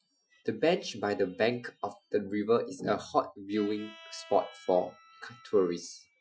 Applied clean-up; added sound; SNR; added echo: classical method Wiener filter.